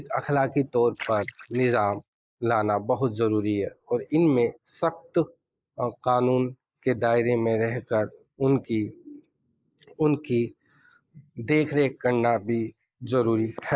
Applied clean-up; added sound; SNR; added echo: neural mask model Resemble Enhance denoiser.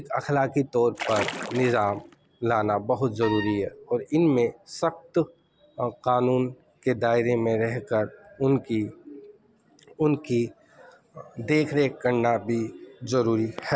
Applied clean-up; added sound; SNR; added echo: none; Splash, splatter + Wind instrument, woodwind instrument; 9 dB; none.